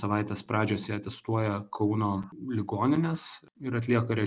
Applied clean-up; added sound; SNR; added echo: none; none; none; none.